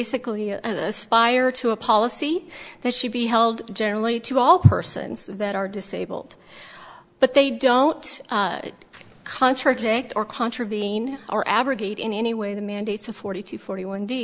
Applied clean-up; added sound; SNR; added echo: none; none; none; none.